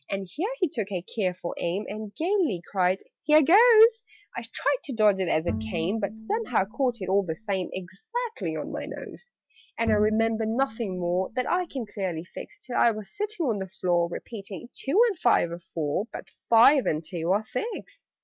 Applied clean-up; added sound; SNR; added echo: none; Bowed string instrument; 11 dB; none.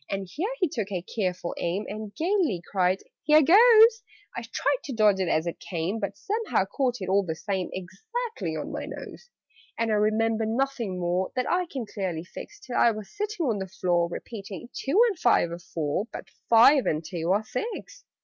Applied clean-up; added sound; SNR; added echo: none; none; none; none.